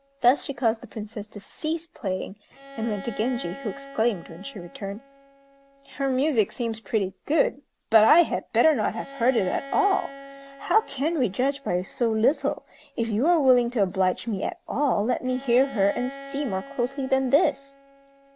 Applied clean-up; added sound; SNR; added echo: none; Bowed string instrument; 19 dB; none.